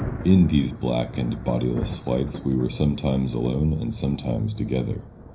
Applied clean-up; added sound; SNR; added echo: none; Thunder; 13 dB; reverberation time 0.5 s.